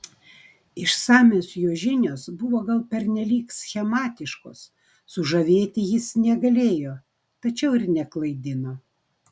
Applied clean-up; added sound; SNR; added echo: none; none; none; none.